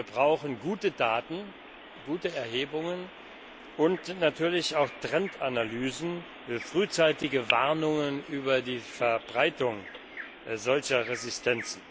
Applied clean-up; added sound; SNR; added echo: none; Bird vocalization, bird call, bird song; 14 dB; none.